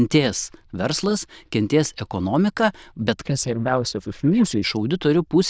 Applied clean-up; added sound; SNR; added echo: neural diffusion model UNIVERSE++.